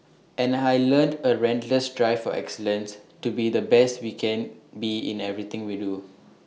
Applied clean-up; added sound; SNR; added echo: none; none; none; none.